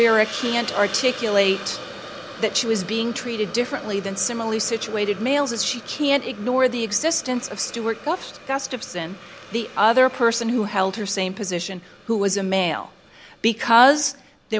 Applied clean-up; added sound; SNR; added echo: none; Hiss; 16 dB; none.